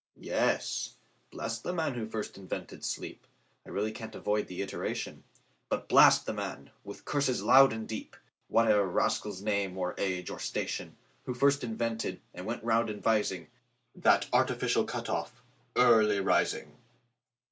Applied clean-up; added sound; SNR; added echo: none; none; none; none.